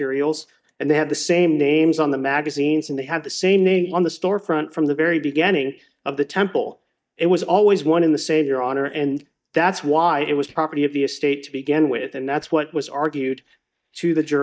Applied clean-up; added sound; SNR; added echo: neural mask model DeepFilterNet 3.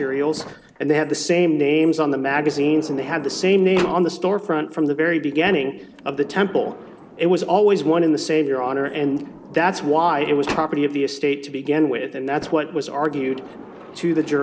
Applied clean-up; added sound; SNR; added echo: none; Sliding door; 17 dB; reverberation time 0.3 s.